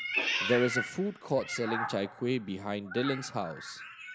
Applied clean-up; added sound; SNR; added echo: none; Meow; 4 dB; none.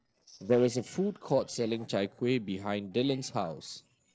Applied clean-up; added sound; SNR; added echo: neural separator model SepFormer DNS4.